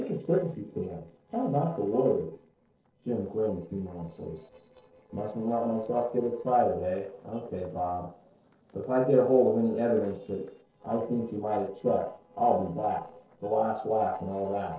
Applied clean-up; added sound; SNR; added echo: neural separator model SepFormer DNS4.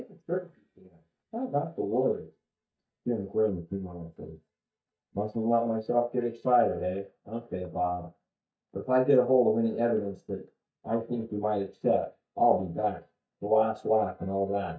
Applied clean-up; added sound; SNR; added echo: neural mask model DeepFilterNet 3.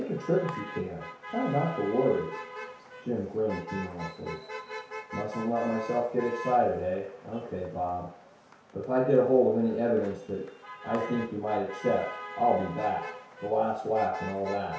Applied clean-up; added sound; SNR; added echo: none; Motor vehicle (road); 13 dB; reverberation time 0.6 s.